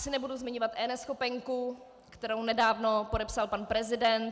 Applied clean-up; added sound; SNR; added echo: none; none; none; none.